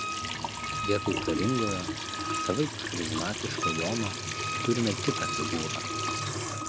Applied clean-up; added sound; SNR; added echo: none; Trickle, dribble / Sink (filling or washing) / Water tap, faucet + Wind instrument, woodwind instrument; -1 dB; none.